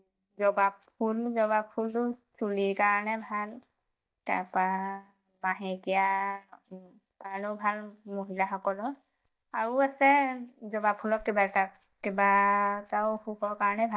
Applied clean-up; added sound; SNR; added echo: neural mask model DeepFilterNet 3.